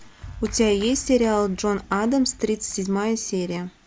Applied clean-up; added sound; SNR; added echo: none; Clapping; 19 dB; none.